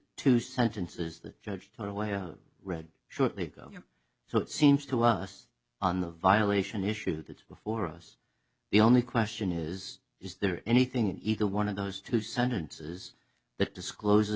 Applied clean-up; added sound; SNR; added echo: none; none; none; none.